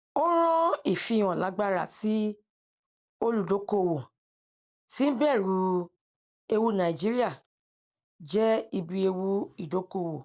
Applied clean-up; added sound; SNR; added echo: neural separator model SepFormer DNS4.